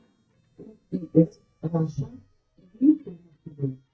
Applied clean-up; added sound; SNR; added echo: neural mask model DeepFilterNet 3.